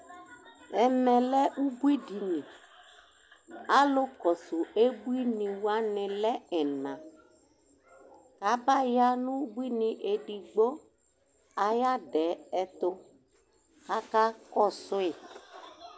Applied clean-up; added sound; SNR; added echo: none; none; none; none.